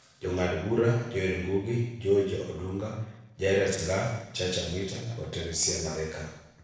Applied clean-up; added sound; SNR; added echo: neural separator model SepFormer DNS4.